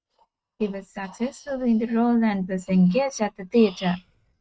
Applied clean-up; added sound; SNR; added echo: neural mask model RNNoise.